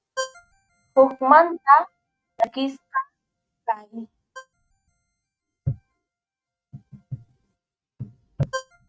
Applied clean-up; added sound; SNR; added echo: neural mask model RNNoise.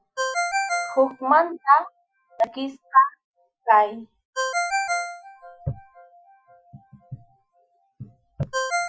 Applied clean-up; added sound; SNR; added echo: classical method Wiener filter.